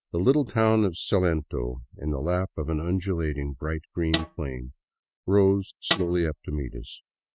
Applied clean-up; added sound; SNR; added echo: neural mask model RNNoise.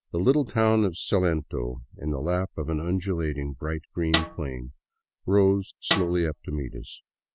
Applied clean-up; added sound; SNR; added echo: none; Snare drum; 5 dB; none.